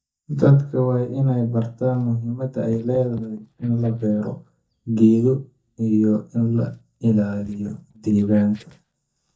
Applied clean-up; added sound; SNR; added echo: neural mask model DeepFilterNet 3.